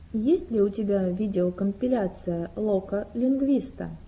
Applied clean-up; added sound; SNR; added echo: none; none; none; none.